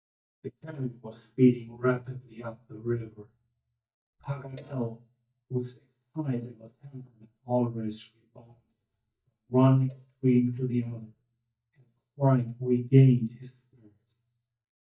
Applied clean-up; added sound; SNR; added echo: neural mask model DeepFilterNet 3.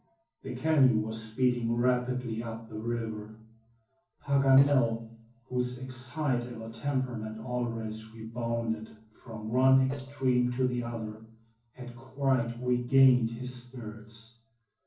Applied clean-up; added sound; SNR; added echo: neural separator model SepFormer DNS4.